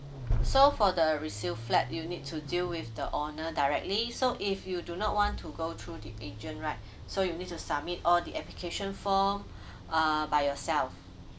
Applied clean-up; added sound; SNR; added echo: none; Accelerating, revving, vroom; 8 dB; none.